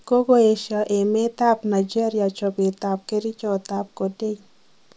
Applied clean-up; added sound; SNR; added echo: none; none; none; none.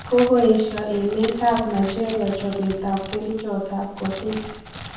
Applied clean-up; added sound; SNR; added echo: none; Crackle; 11 dB; reverberation time 0.9 s.